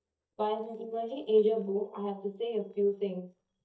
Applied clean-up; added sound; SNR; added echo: neural mask model DeepFilterNet 3.